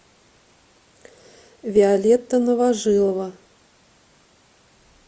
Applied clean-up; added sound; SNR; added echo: none; none; none; none.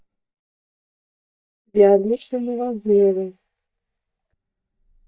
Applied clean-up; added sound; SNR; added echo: neural mask model DeepFilterNet 3.